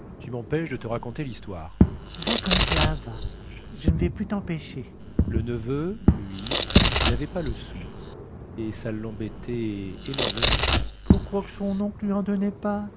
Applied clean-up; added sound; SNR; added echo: none; Domestic sounds, home sounds + Fireworks; -4 dB; none.